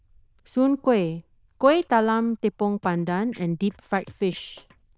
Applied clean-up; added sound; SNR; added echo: neural diffusion model UNIVERSE++.